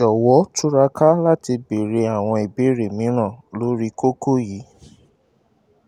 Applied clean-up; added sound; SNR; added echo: none; none; none; none.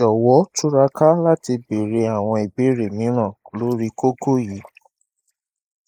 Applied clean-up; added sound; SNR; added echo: neural mask model Resemble Enhance denoiser.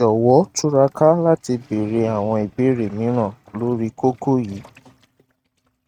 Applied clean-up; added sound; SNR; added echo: neural mask model RNNoise.